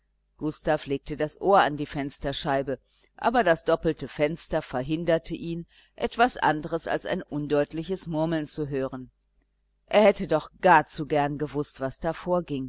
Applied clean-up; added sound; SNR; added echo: none; none; none; none.